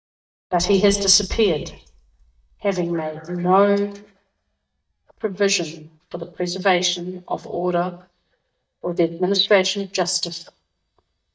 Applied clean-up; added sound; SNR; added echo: neural mask model DeepFilterNet 3.